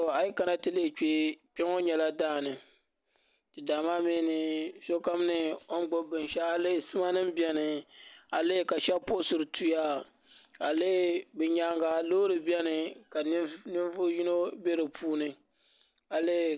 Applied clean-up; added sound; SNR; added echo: none; none; none; none.